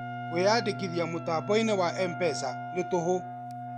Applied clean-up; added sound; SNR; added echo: none; Bowed string instrument + Wind instrument, woodwind instrument; 8 dB; none.